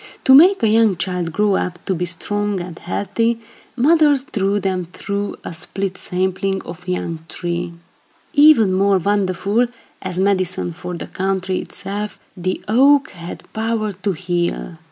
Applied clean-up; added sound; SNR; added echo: none; none; none; none.